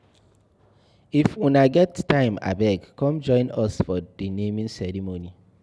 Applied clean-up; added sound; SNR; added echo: none; none; none; none.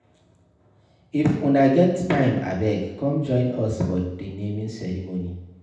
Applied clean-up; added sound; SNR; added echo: none; none; none; reverberation time 0.9 s.